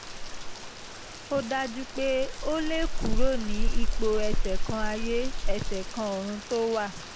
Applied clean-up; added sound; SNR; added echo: none; Rain; -4 dB; none.